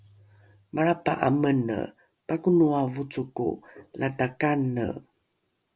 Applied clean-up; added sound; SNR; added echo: none; none; none; none.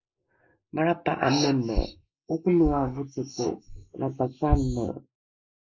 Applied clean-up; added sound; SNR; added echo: neural mask model Resemble Enhance denoiser.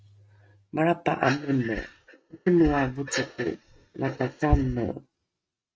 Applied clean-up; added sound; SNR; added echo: neural mask model RNNoise.